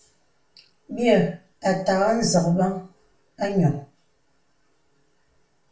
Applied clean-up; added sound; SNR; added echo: none; none; none; reverberation time 0.4 s.